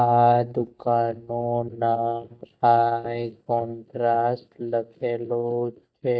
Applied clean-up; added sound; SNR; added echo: neural mask model DeepFilterNet 3.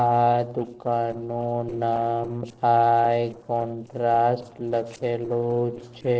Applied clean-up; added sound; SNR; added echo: neural separator model SepFormer DNS4.